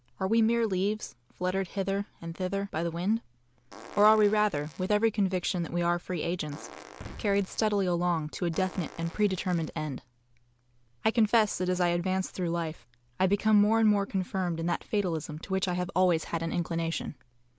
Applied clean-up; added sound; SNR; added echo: none; Fart + Boom; 19 dB; none.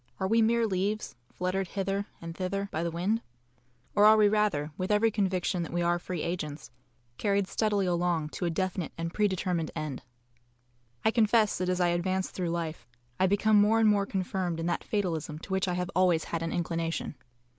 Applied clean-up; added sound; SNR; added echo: none; none; none; none.